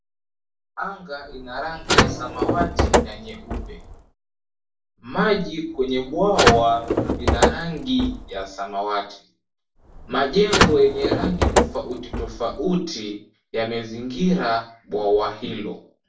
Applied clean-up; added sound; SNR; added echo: none; Car; -2 dB; reverberation time 0.4 s.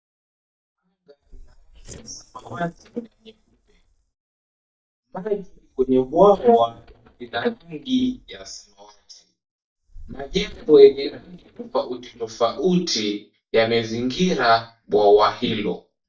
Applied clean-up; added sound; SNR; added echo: neural mask model DeepFilterNet 3.